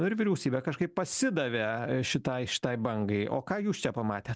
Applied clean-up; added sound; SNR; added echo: none; none; none; none.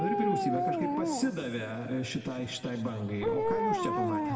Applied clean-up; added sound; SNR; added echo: none; Dog; -1 dB; reverberation time 1.9 s.